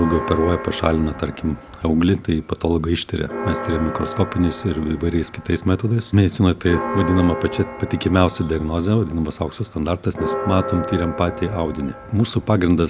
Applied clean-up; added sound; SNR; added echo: none; Church bell; 10 dB; none.